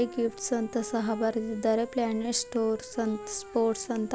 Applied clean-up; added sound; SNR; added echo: none; Wind instrument, woodwind instrument; 15 dB; none.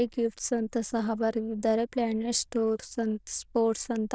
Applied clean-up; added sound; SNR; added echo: neural diffusion model UNIVERSE++.